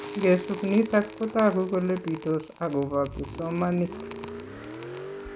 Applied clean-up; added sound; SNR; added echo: none; Crackle + Car; 11 dB; none.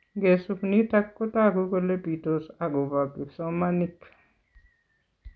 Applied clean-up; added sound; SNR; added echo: none; none; none; none.